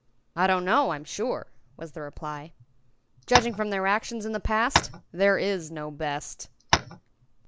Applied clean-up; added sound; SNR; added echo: none; Tap; -2 dB; none.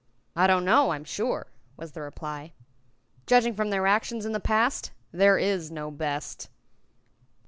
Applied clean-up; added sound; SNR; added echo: none; none; none; none.